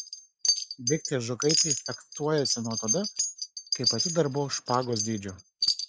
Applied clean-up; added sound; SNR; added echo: neural mask model RNNoise.